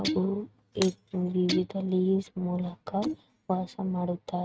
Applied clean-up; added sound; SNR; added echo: neural mask model RNNoise.